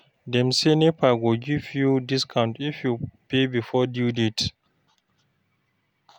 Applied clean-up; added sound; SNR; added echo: none; none; none; none.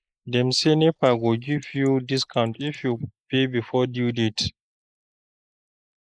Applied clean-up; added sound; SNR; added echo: neural mask model Resemble Enhance denoiser.